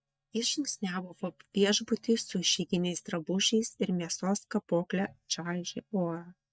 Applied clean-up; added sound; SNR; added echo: neural mask model DeepFilterNet 3.